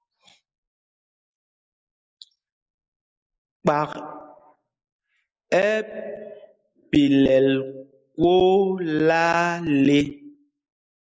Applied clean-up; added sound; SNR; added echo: neural mask model Resemble Enhance denoiser.